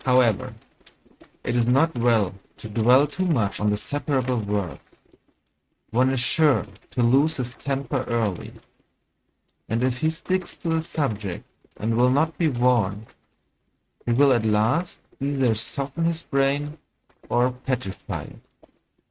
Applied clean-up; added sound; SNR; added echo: neural mask model RNNoise.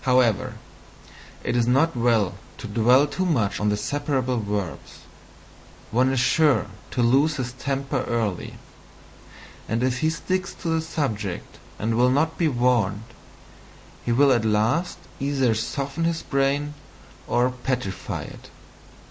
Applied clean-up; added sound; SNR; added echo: none; none; none; none.